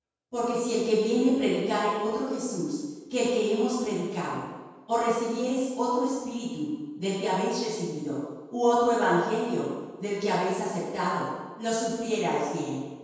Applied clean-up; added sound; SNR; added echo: none; none; none; reverberation time 1.2 s.